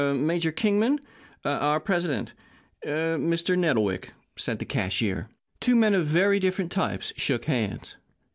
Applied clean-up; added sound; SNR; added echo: none; none; none; none.